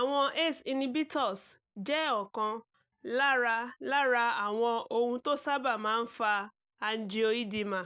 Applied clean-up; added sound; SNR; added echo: none; none; none; none.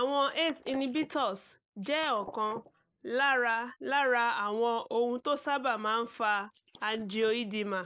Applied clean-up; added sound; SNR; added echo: neural mask model Resemble Enhance denoiser.